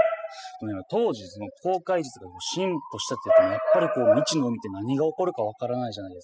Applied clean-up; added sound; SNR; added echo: classical method spectral subtraction.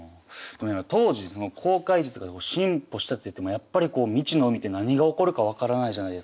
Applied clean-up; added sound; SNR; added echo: none; none; none; none.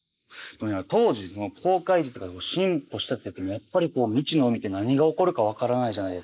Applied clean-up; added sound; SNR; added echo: neural mask model Resemble Enhance denoiser.